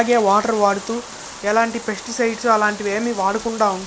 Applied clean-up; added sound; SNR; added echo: none; Bathtub (filling or washing); 16 dB; none.